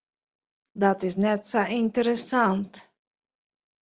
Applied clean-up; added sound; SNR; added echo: none; none; none; none.